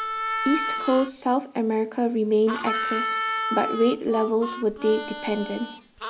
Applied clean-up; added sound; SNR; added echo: none; Harmonica; 6 dB; none.